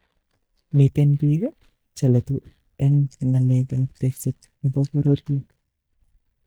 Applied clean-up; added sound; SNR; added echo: neural mask model DeepFilterNet 3.